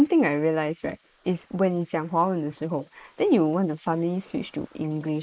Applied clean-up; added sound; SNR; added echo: neural mask model Resemble Enhance denoiser.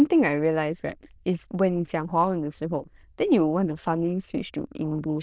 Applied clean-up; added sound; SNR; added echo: neural diffusion model UNIVERSE++.